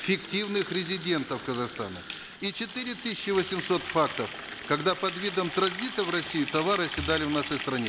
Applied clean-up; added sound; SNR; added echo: none; Water tap, faucet; 9 dB; none.